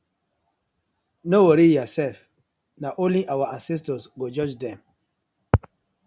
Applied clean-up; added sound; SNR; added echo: none; none; none; none.